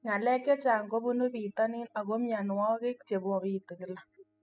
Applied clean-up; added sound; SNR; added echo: classical method spectral subtraction.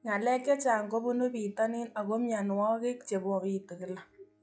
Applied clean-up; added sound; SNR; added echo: classical method log-MMSE.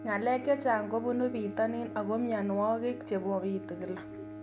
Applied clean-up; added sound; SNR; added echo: none; Bowed string instrument; 11 dB; none.